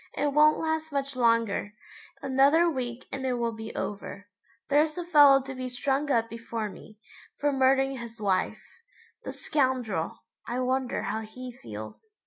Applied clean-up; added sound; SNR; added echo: none; none; none; none.